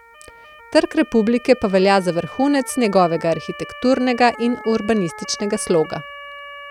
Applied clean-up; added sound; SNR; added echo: none; Motor vehicle (road) / Siren; 18 dB; none.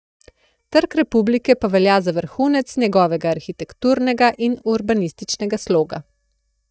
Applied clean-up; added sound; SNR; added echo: neural mask model DeepFilterNet 3.